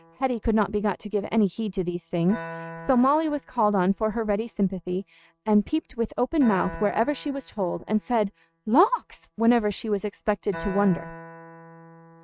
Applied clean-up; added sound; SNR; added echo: neural mask model RNNoise.